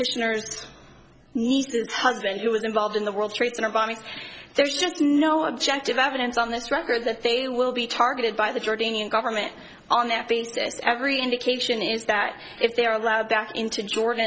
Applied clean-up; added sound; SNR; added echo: none; none; none; none.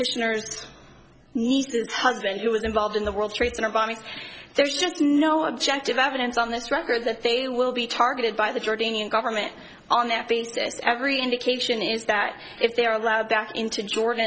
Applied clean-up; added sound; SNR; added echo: none; Knock; 18 dB; none.